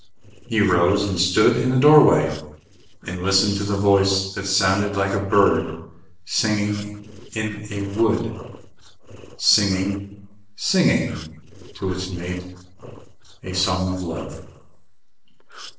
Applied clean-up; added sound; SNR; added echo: neural separator model SepFormer DNS4.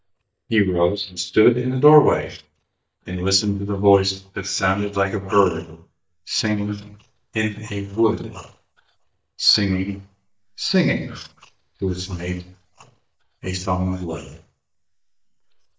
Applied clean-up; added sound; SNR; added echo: neural mask model DeepFilterNet 3.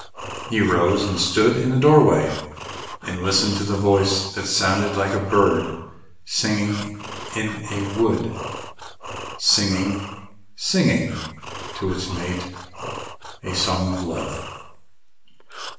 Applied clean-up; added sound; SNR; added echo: none; Breathing; 13 dB; reverberation time 0.9 s.